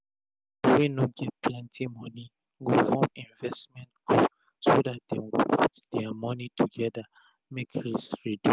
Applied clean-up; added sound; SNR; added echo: none; none; none; none.